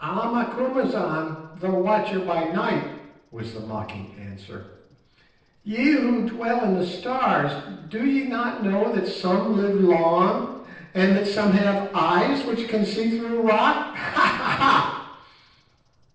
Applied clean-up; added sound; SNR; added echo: neural separator model SepFormer DNS4.